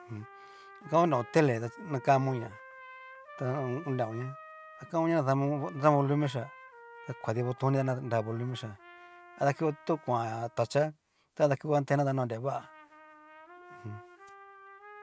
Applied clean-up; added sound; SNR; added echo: none; Trumpet; 20 dB; none.